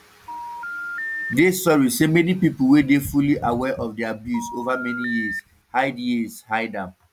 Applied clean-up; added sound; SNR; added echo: none; Telephone; 9 dB; none.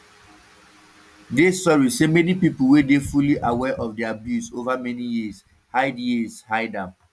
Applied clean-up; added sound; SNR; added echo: none; none; none; none.